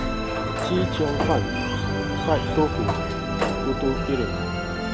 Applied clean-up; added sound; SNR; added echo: none; Musical instrument + Sliding door; -3 dB; none.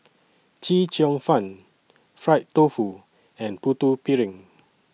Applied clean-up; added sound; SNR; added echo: none; none; none; none.